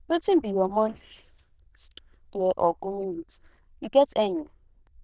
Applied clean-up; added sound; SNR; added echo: neural diffusion model UNIVERSE++.